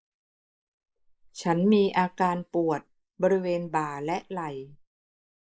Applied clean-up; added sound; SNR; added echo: neural mask model Resemble Enhance denoiser.